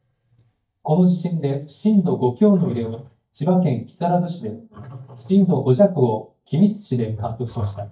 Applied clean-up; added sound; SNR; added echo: neural mask model DeepFilterNet 3.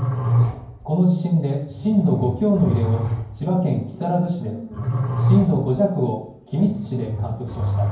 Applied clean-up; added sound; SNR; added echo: none; Growling; 3 dB; reverberation time 0.9 s.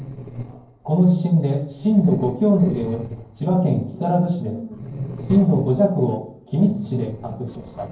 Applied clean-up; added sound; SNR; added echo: neural separator model SepFormer DNS4.